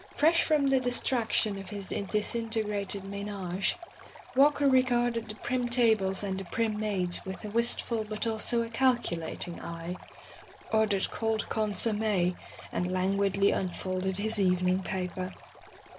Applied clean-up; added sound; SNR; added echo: none; Stream; 20 dB; none.